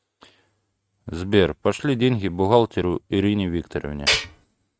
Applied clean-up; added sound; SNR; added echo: neural mask model RNNoise.